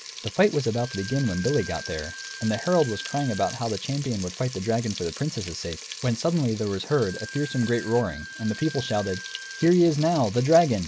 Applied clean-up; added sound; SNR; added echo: none; Frying (food) + Bowed string instrument; 13 dB; none.